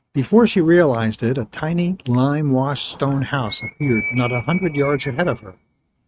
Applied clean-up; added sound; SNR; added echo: neural mask model RNNoise.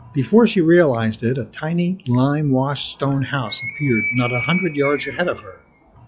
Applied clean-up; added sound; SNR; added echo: classical method log-MMSE.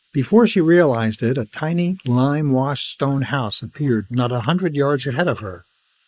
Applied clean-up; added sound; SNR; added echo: neural mask model Resemble Enhance denoiser.